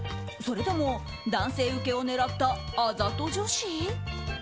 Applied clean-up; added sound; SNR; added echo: none; Alarm; 19 dB; none.